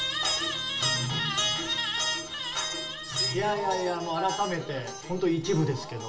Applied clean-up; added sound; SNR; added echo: none; none; none; reverberation time 0.4 s.